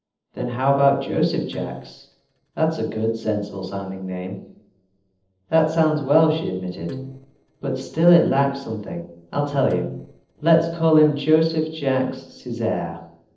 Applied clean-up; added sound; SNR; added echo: neural separator model SepFormer DNS4.